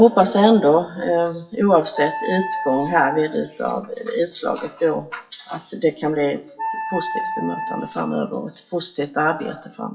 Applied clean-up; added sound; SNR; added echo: classical method WPE with log-MMSE.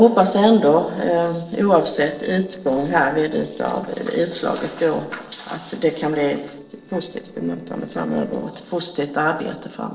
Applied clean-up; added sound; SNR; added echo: neural separator model SepFormer DNS4.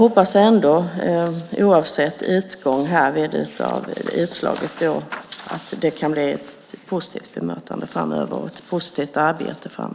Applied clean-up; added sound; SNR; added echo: none; none; none; none.